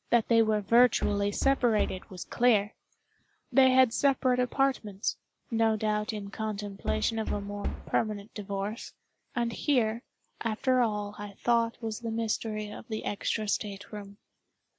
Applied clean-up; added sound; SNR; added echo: none; Knock; 5 dB; none.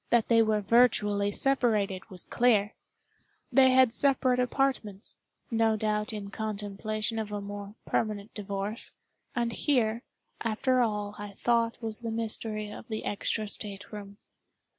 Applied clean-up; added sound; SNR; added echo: none; none; none; none.